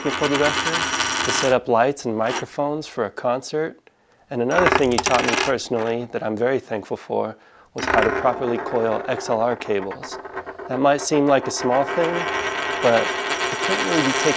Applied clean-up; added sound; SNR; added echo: none; Coin (dropping); 4 dB; none.